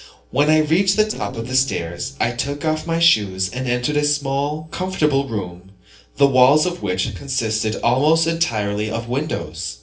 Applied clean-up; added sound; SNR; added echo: neural separator model SepFormer DNS4.